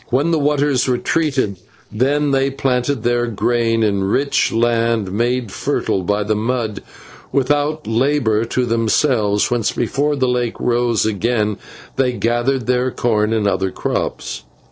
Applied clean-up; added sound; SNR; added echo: neural separator model SepFormer DNS4.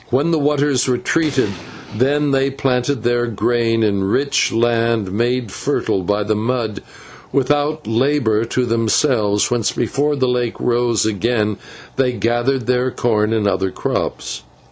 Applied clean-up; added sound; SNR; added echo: none; Explosion; 15 dB; none.